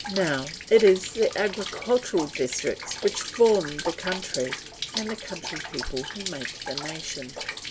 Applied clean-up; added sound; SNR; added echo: none; Rain; 9 dB; none.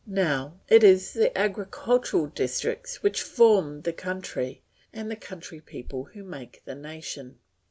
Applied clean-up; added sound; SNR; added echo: none; none; none; none.